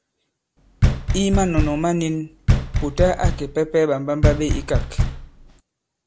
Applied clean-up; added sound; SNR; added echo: none; Knock; -2 dB; none.